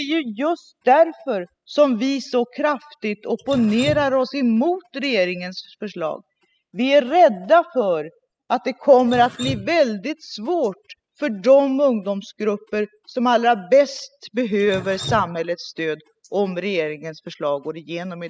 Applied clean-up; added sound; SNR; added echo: classical method spectral subtraction.